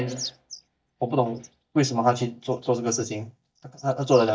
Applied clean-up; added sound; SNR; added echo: neural mask model DeepFilterNet 3.